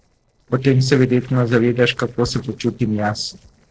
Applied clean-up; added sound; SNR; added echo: neural separator model SepFormer DNS4.